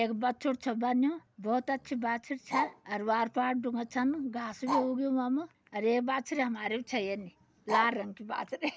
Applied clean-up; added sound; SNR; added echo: none; Bark; 8 dB; none.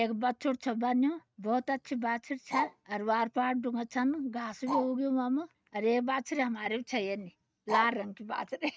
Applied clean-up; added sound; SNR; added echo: neural mask model RNNoise.